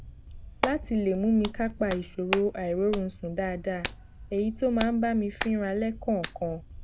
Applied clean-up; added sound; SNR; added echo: none; Hands; 9 dB; none.